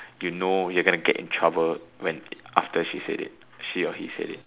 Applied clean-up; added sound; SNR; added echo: none; none; none; none.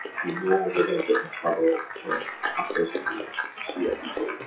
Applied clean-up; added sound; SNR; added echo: classical method WPE with log-MMSE.